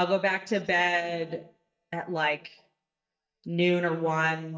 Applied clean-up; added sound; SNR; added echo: neural mask model DeepFilterNet 3.